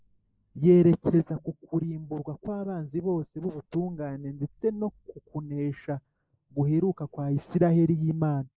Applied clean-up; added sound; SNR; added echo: neural mask model Resemble Enhance denoiser.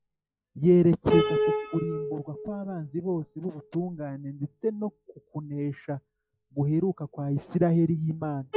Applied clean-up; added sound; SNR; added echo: classical method log-MMSE.